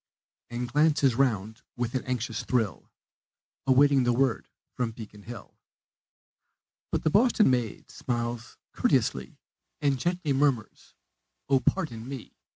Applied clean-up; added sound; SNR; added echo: none; none; none; none.